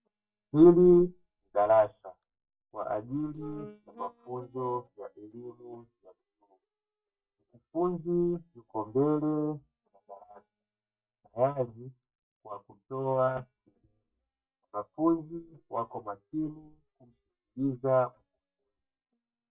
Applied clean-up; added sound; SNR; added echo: neural mask model DeepFilterNet 3.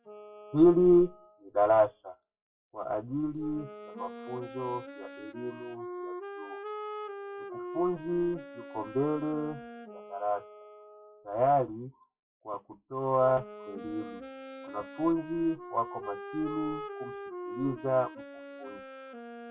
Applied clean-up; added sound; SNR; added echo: classical method WPE with log-MMSE.